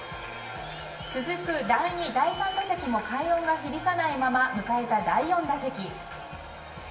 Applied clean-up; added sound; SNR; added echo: none; none; none; reverberation time 0.6 s.